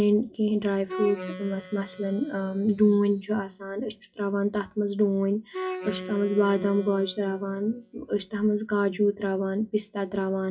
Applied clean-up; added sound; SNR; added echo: classical method WPE with log-MMSE.